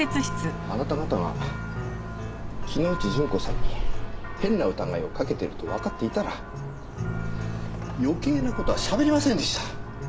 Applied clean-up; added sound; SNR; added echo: none; Church bell; 3 dB; none.